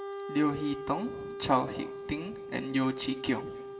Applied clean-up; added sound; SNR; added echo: none; Wind instrument, woodwind instrument; 8 dB; reverberation time 2.4 s.